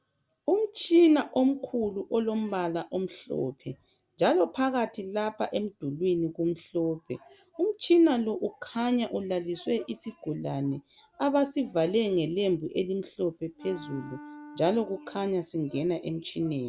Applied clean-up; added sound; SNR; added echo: none; Wind instrument, woodwind instrument; 18 dB; none.